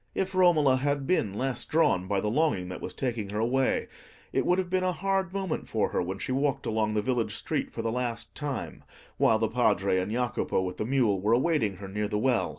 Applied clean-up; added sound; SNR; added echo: none; none; none; none.